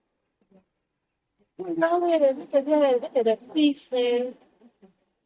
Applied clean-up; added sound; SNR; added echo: neural mask model DeepFilterNet 3.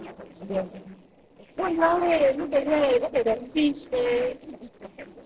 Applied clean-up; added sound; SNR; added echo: neural separator model SepFormer DNS4.